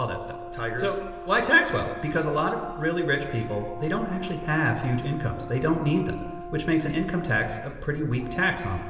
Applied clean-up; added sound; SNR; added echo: none; Brass instrument; 12 dB; reverberation time 1.4 s.